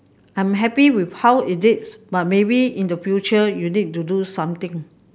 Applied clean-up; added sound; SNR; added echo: none; none; none; none.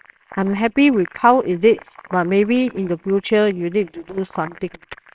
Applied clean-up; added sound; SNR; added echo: neural separator model SepFormer WHAMR!.